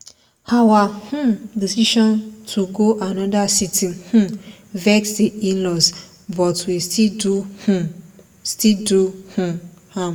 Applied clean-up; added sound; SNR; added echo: none; none; none; reverberation time 0.5 s.